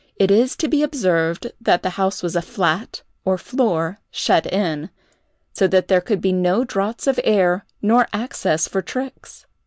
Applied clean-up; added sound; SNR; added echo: none; none; none; none.